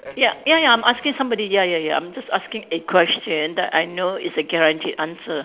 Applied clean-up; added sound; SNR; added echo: none; none; none; none.